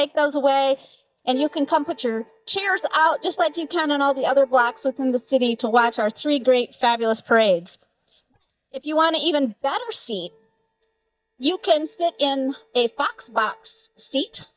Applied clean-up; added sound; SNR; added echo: neural mask model DeepFilterNet 3.